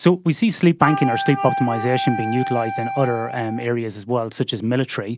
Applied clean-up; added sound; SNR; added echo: none; Wind instrument, woodwind instrument; 6 dB; none.